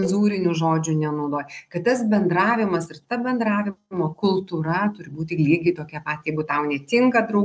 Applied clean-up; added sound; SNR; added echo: neural separator model SepFormer DNS4.